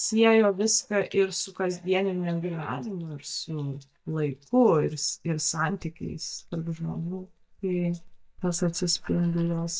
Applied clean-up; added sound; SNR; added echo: neural mask model DeepFilterNet 3.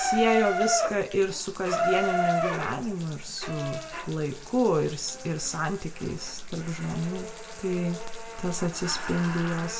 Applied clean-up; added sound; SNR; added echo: none; Bathtub (filling or washing) / Water tap, faucet; 4 dB; reverberation time 0.6 s.